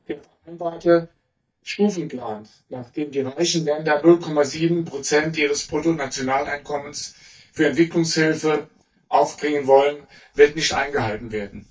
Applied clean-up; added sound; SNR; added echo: neural mask model DeepFilterNet 3.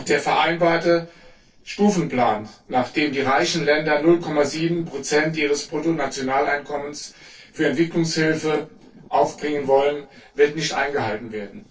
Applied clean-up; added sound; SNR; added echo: neural separator model SepFormer DNS4.